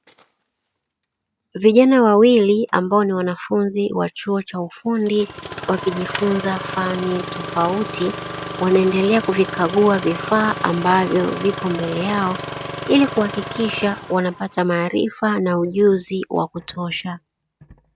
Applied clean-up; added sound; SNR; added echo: none; Engine starting; 13 dB; none.